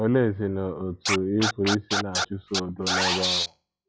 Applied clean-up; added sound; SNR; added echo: classical method log-MMSE.